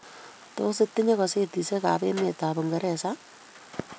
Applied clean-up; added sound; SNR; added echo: none; none; none; none.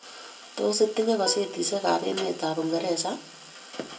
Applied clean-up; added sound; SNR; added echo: none; Plucked string instrument; 14 dB; reverberation time 0.2 s.